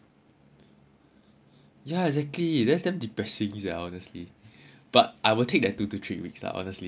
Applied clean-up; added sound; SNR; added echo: none; none; none; none.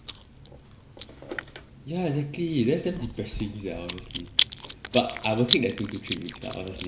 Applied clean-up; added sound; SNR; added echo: none; Chewing, mastication; 4 dB; reverberation time 1.2 s.